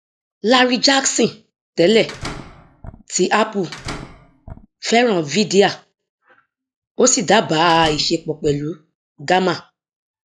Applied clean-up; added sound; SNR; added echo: classical method log-MMSE.